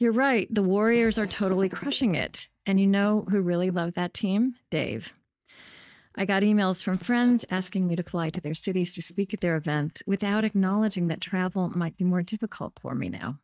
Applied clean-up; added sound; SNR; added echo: neural mask model DeepFilterNet 3.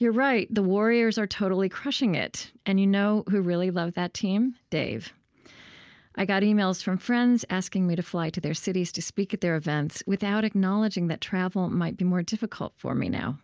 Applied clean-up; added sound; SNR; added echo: none; none; none; none.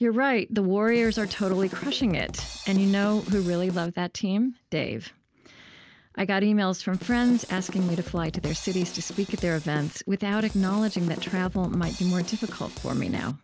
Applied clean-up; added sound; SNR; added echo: none; Drum kit; 12 dB; none.